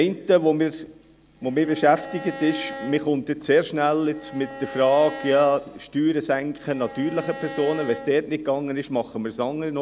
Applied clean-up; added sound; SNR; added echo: none; Bowed string instrument; 15 dB; none.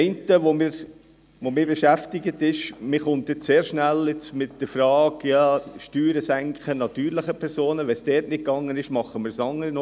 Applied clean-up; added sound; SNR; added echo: none; none; none; none.